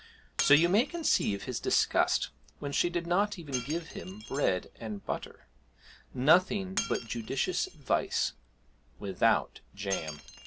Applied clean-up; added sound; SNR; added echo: none; Shatter; 14 dB; none.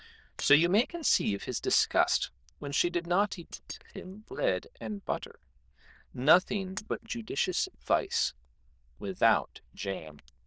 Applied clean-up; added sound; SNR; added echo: neural diffusion model UNIVERSE++.